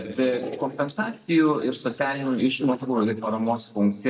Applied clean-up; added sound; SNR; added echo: neural mask model DeepFilterNet 3.